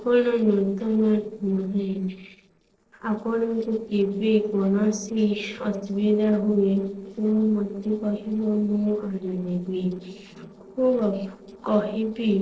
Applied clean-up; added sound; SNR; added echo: neural separator model SepFormer DNS4.